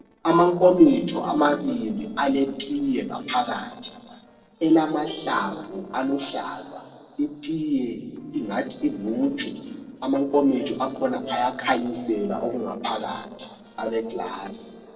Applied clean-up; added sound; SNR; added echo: neural separator model SepFormer DNS4.